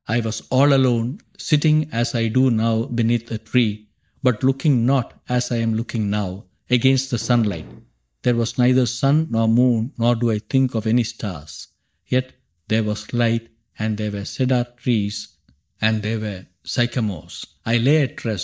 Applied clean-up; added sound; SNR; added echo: neural mask model DeepFilterNet 3.